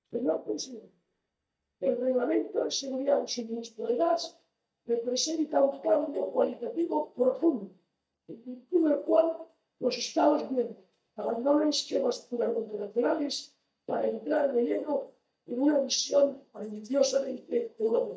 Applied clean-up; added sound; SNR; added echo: neural mask model DeepFilterNet 3.